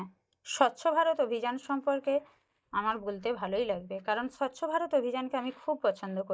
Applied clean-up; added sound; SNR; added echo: neural mask model DeepFilterNet 3.